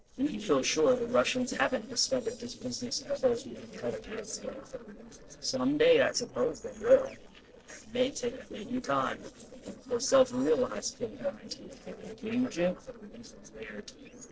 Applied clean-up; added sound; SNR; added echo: neural separator model SepFormer DNS4.